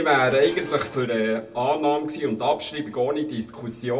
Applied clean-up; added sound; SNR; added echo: none; Bell; 17 dB; reverberation time 0.2 s.